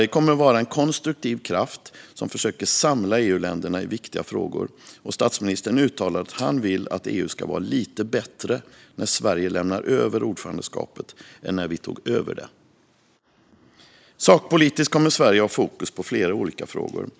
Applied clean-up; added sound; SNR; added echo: neural mask model Resemble Enhance denoiser.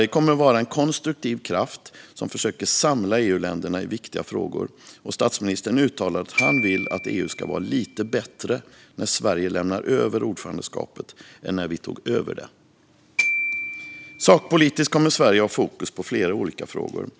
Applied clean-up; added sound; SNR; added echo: none; Glockenspiel; 7 dB; none.